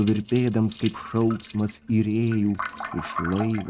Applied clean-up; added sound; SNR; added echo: neural mask model RNNoise.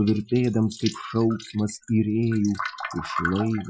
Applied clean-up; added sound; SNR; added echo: classical method Wiener filter.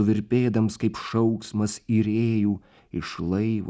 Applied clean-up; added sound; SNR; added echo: none; none; none; none.